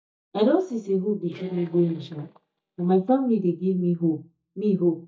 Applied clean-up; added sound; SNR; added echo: neural mask model DeepFilterNet 3.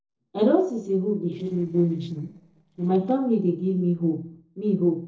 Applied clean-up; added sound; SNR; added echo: neural separator model SepFormer DNS4.